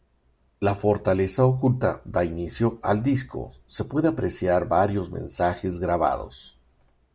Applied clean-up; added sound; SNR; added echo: none; none; none; none.